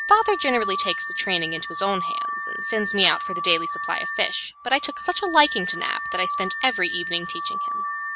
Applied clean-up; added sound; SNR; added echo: none; Alarm / Car; 5 dB; none.